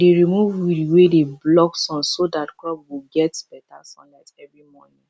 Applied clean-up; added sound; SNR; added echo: none; none; none; none.